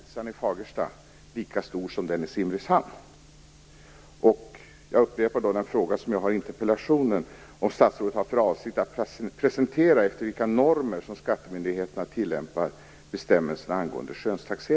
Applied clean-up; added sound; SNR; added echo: none; none; none; none.